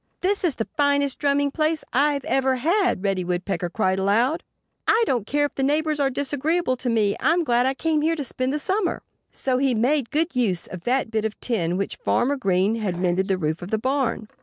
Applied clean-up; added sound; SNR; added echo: neural separator model SepFormer DNS4.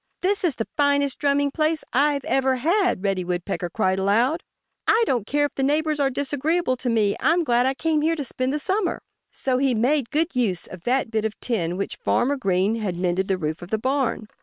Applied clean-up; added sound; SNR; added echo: neural separator model SepFormer WHAM!.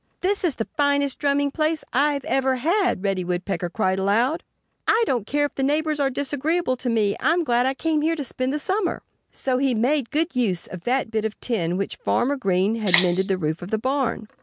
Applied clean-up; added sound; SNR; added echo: none; Rattle (instrument); 3 dB; none.